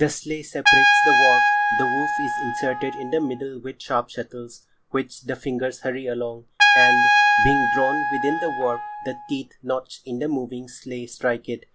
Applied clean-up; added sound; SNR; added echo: none; Trumpet; -5 dB; none.